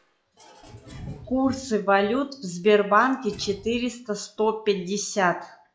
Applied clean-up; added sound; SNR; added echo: classical method log-MMSE.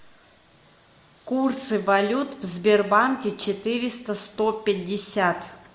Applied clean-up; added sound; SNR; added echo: none; none; none; none.